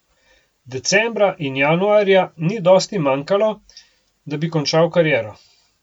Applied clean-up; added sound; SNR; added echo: none; none; none; none.